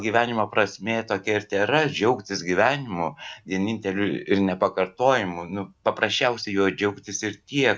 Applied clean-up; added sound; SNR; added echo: none; none; none; none.